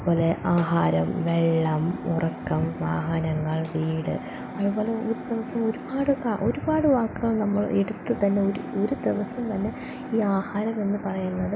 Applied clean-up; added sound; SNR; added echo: none; Wind instrument, woodwind instrument; 16 dB; none.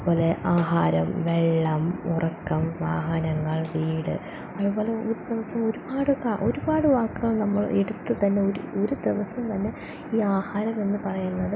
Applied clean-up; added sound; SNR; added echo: none; none; none; none.